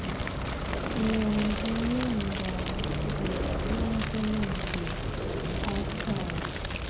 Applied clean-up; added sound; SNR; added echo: none; Fire; -2 dB; reverberation time 0.5 s.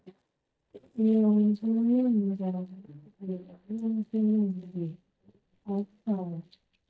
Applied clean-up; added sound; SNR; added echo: neural mask model DeepFilterNet 3.